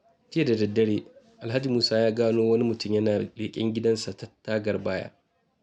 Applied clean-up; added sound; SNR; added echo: none; none; none; none.